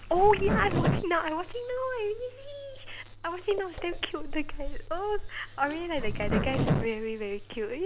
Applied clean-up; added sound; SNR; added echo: none; Zipper (clothing); 2 dB; none.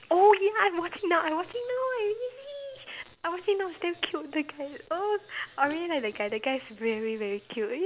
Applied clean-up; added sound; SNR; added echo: none; none; none; none.